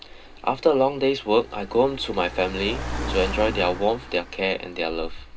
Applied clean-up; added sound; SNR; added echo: none; Car; 10 dB; reverberation time 0.2 s.